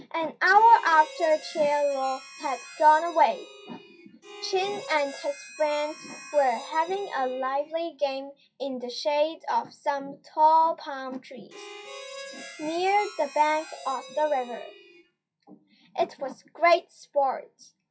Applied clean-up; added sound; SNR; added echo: classical method WPE with log-MMSE.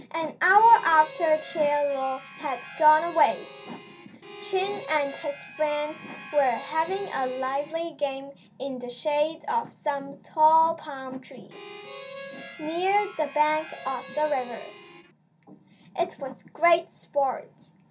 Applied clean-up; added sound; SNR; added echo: none; Harmonica; 15 dB; reverberation time 0.3 s.